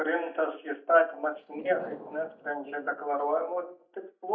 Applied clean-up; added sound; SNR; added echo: neural mask model DeepFilterNet 3.